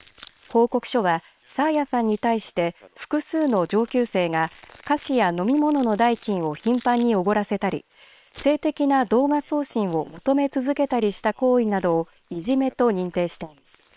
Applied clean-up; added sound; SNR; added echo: neural separator model SepFormer WHAM!.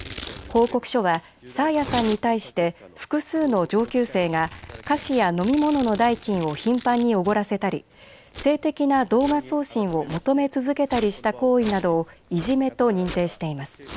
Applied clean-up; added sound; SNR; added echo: none; Domestic sounds, home sounds; 18 dB; none.